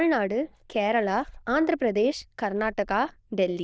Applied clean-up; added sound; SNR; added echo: neural diffusion model UNIVERSE++.